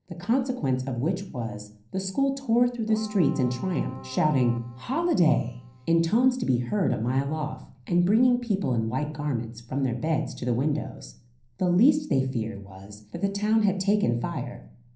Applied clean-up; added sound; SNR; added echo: none; Keyboard (musical); 19 dB; reverberation time 0.6 s.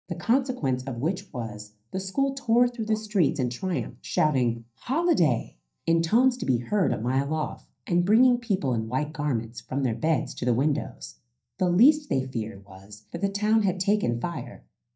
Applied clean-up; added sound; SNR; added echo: neural mask model DeepFilterNet 3.